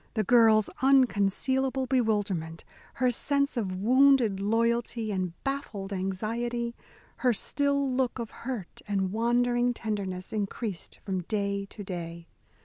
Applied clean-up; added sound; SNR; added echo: none; none; none; none.